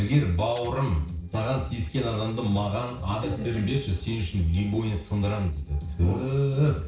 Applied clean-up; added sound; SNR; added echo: neural separator model SepFormer DNS4.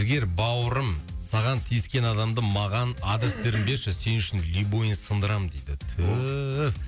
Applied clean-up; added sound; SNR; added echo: none; none; none; none.